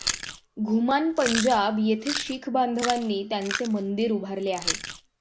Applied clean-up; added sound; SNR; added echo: none; Chewing, mastication; 8 dB; none.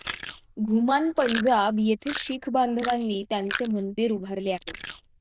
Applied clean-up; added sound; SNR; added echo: neural diffusion model UNIVERSE++.